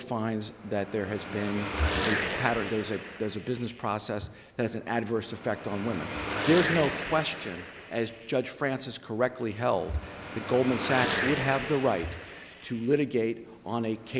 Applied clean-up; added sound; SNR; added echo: none; Car passing by / Traffic noise, roadway noise / Engine; 6 dB; none.